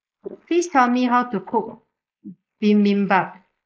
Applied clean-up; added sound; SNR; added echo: neural mask model Resemble Enhance denoiser.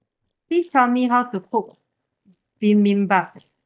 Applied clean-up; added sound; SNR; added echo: neural mask model DeepFilterNet 3.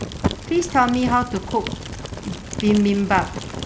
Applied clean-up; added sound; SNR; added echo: none; Fire; 7 dB; none.